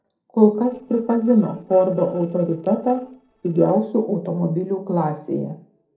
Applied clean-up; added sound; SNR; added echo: neural separator model SepFormer DNS4.